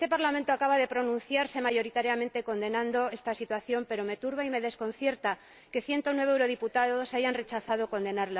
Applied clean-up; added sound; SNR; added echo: none; none; none; none.